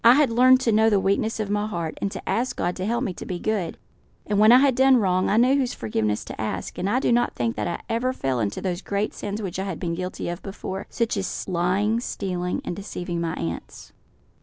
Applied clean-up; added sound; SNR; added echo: none; none; none; none.